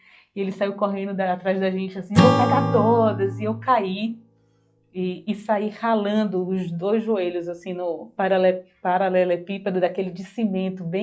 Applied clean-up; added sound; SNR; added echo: classical method log-MMSE.